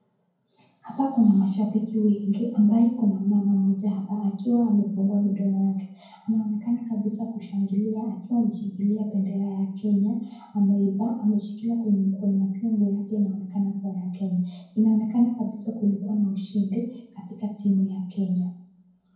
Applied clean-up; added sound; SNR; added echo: none; none; none; reverberation time 0.9 s.